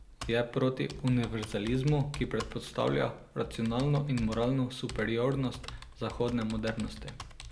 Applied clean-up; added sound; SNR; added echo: none; Computer keyboard; 13 dB; none.